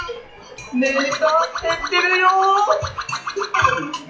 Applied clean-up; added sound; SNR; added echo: classical method WPE with log-MMSE.